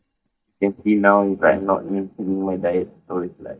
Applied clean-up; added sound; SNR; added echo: neural mask model DeepFilterNet 3.